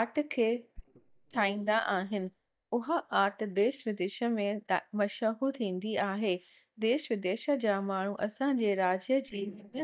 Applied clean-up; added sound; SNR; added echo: neural mask model DeepFilterNet 3.